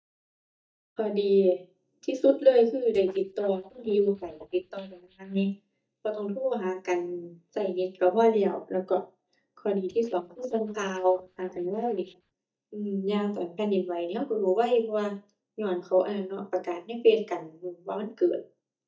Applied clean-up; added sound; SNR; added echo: neural mask model DeepFilterNet 3.